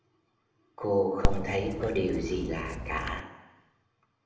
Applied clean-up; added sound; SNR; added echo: none; Dog; -2 dB; reverberation time 0.9 s.